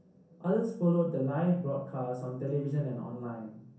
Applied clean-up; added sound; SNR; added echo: none; none; none; reverberation time 0.6 s.